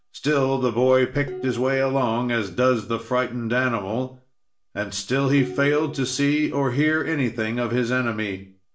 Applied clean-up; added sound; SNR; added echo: none; Dishes, pots, and pans; 20 dB; reverberation time 0.4 s.